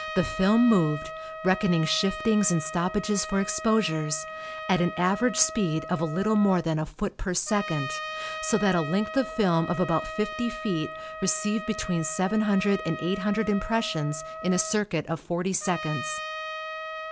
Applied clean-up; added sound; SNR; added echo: none; Trumpet; 10 dB; none.